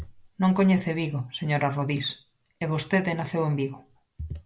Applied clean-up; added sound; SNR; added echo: none; none; none; none.